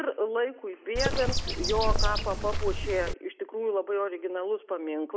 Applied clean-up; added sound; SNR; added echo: none; Bird; -3 dB; none.